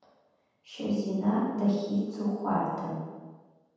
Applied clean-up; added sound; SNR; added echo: none; none; none; reverberation time 1.2 s.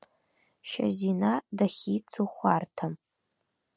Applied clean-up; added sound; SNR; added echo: none; none; none; none.